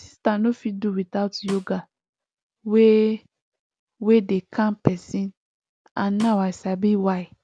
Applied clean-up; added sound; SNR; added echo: none; Snare drum; 20 dB; none.